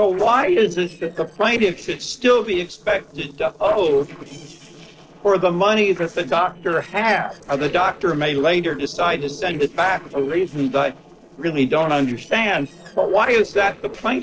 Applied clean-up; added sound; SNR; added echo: neural separator model SepFormer DNS4.